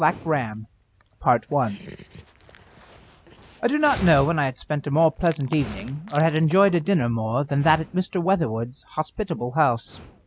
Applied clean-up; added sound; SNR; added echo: none; Dog; 18 dB; none.